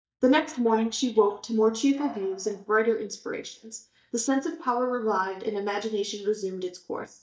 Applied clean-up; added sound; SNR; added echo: neural mask model DeepFilterNet 3.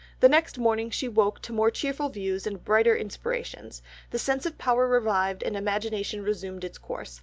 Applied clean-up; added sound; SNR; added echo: none; none; none; none.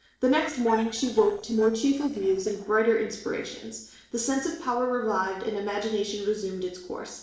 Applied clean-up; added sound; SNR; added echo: neural separator model SepFormer DNS4.